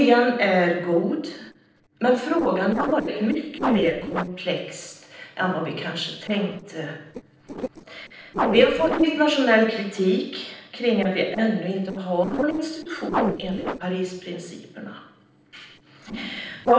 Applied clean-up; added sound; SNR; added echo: neural separator model SepFormer DNS4.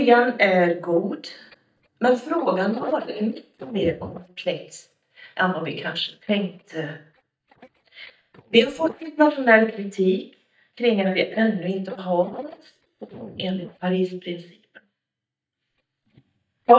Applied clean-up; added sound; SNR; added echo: neural mask model DeepFilterNet 3.